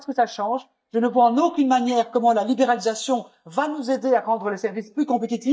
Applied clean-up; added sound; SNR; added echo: neural mask model DeepFilterNet 3.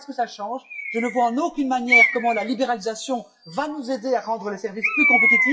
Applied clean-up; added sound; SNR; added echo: classical method WPE with log-MMSE.